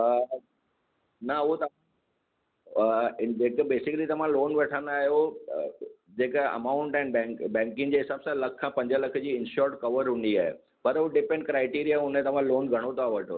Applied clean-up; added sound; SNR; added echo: none; none; none; none.